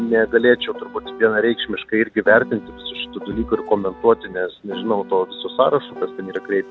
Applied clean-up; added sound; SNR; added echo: none; Piano; 16 dB; none.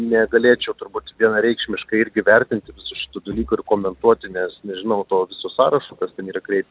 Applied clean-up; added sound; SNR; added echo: none; none; none; none.